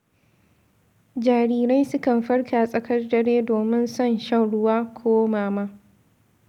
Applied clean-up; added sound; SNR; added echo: none; none; none; none.